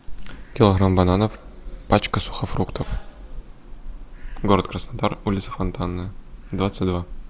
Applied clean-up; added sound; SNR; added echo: none; none; none; none.